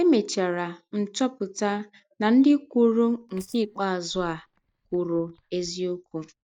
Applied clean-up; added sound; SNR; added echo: neural mask model DeepFilterNet 3.